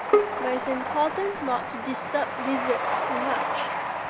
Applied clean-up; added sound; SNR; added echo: none; Bowed string instrument + Train; -2 dB; none.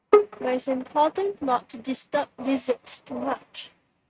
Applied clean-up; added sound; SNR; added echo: neural mask model RNNoise.